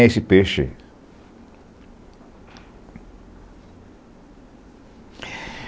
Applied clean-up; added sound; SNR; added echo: none; none; none; none.